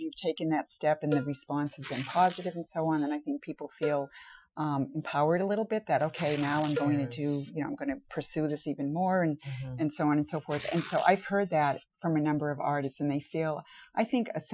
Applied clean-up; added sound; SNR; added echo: classical method Wiener filter.